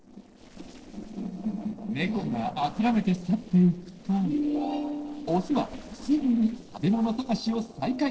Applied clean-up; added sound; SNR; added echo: neural separator model SepFormer DNS4.